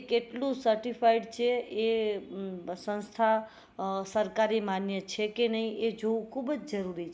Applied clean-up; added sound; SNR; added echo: none; none; none; none.